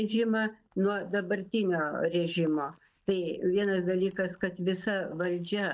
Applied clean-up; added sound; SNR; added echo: neural mask model DeepFilterNet 3.